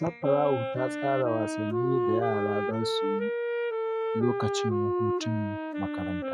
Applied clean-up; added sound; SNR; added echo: classical method log-MMSE.